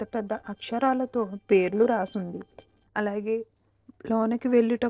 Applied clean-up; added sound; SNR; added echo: neural separator model SepFormer DNS4.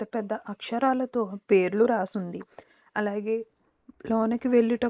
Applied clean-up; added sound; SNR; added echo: neural mask model Resemble Enhance denoiser.